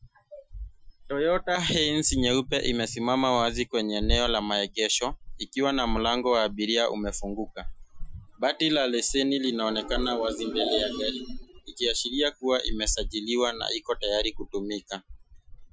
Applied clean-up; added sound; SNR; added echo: classical method Wiener filter.